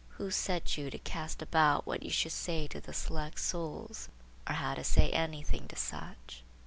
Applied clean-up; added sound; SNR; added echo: none; none; none; none.